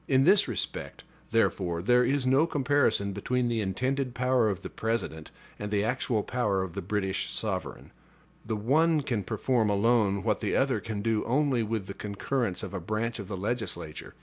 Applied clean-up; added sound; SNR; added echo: none; none; none; none.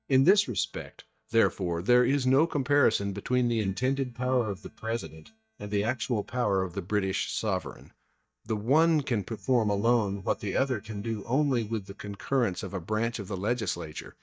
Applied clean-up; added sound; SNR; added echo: neural mask model DeepFilterNet 3.